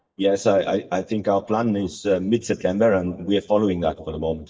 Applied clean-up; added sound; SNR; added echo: neural mask model DeepFilterNet 3.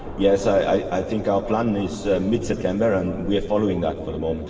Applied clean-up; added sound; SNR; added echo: none; Thunder; 15 dB; reverberation time 2.6 s.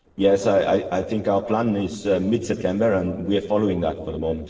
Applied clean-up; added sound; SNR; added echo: neural separator model SepFormer DNS4.